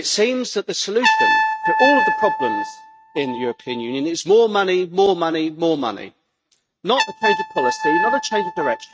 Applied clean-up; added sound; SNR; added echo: neural mask model RNNoise.